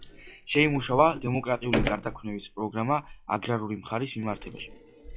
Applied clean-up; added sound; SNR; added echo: classical method log-MMSE.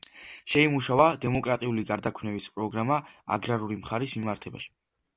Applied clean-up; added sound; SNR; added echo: none; none; none; none.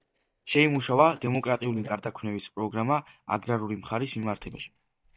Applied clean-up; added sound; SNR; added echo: neural mask model DeepFilterNet 3.